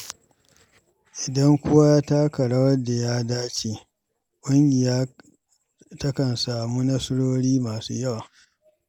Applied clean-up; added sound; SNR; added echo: none; none; none; none.